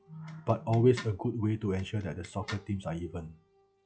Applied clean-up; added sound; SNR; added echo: classical method log-MMSE.